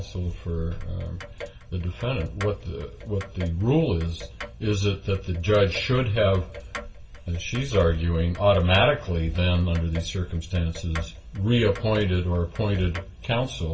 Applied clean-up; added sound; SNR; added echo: none; Clock; 18 dB; reverberation time 0.2 s.